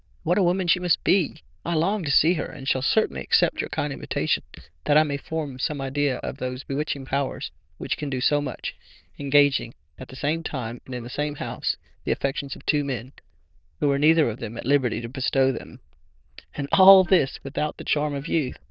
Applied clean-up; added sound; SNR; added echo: neural diffusion model UNIVERSE++.